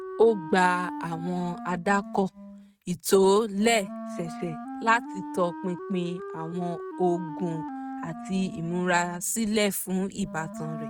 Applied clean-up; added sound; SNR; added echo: neural mask model RNNoise.